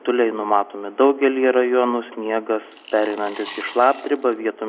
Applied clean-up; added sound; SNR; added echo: none; Coin (dropping) / Glass; 13 dB; none.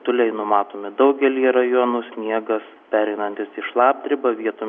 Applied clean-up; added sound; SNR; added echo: none; none; none; none.